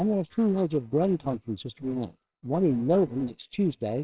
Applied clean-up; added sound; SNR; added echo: neural separator model SepFormer WHAMR!.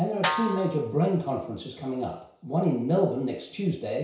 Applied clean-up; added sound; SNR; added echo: none; Snare drum; 7 dB; reverberation time 0.6 s.